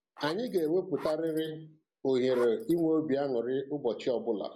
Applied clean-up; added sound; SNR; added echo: none; Zipper (clothing); 16 dB; none.